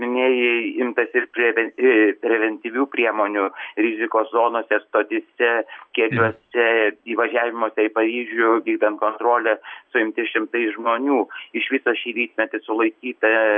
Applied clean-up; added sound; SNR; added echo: none; none; none; none.